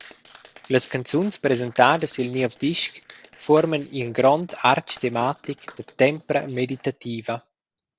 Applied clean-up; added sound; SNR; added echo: neural separator model SepFormer DNS4.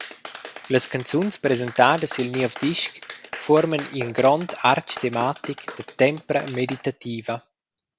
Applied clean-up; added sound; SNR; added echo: none; Clapping; 15 dB; none.